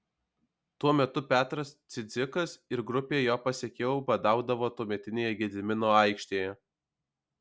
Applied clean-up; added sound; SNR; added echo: none; none; none; none.